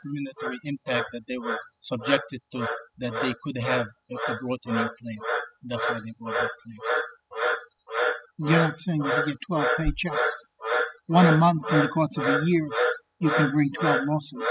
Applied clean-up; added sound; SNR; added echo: classical method spectral subtraction.